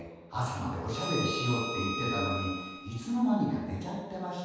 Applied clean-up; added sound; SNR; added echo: none; Bowed string instrument; 6 dB; reverberation time 1.2 s.